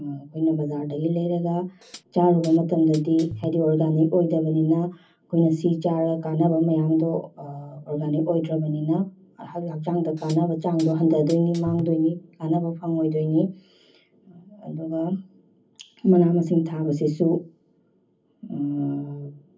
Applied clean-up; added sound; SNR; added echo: none; Hi-hat; 18 dB; reverberation time 0.3 s.